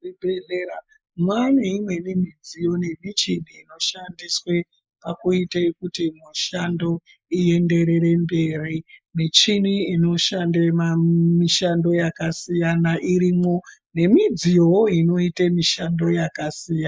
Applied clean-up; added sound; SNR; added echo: neural mask model Resemble Enhance denoiser.